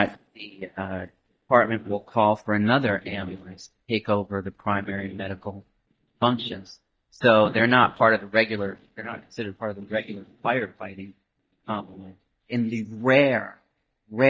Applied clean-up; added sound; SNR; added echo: neural mask model DeepFilterNet 3.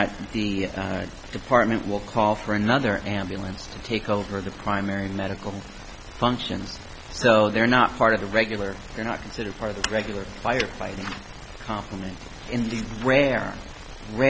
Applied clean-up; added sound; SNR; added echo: none; none; none; none.